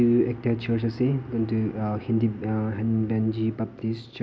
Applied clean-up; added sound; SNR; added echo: none; none; none; none.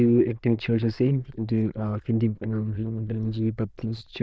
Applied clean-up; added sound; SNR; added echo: neural diffusion model UNIVERSE++.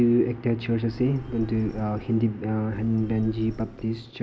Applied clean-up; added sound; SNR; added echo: none; Telephone; 18 dB; none.